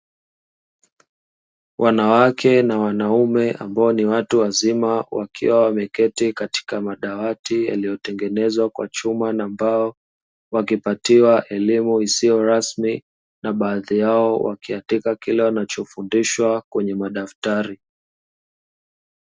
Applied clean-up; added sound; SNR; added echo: none; none; none; none.